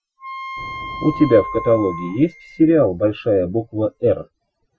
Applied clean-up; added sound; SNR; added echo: classical method Wiener filter.